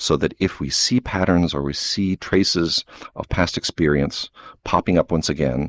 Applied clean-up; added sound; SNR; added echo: neural mask model Resemble Enhance denoiser.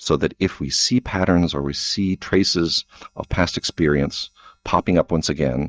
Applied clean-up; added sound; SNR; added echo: neural mask model DeepFilterNet 3.